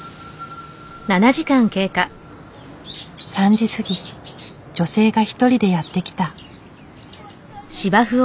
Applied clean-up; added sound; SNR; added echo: none; none; none; none.